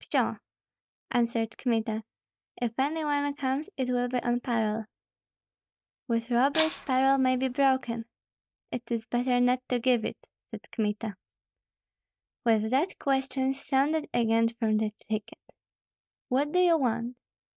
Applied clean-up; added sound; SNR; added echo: neural mask model DeepFilterNet 3.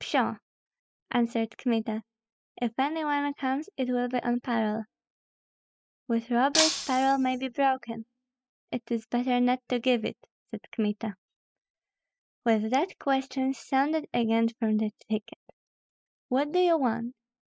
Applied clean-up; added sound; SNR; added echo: classical method spectral subtraction.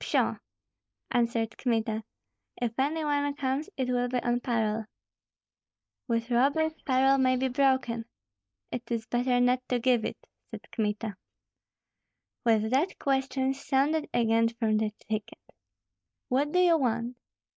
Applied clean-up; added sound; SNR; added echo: neural mask model Resemble Enhance denoiser.